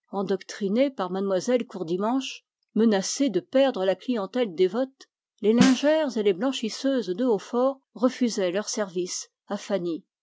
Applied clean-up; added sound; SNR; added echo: none; Snare drum; 6 dB; none.